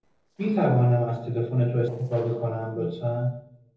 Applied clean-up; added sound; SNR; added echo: neural separator model SepFormer DNS4.